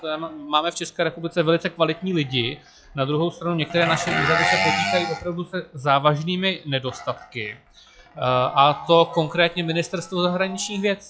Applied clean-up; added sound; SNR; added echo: classical method log-MMSE.